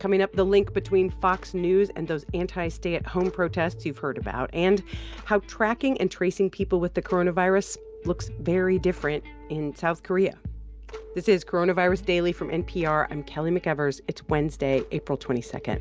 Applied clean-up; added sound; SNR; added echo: none; Bowed string instrument; 19 dB; none.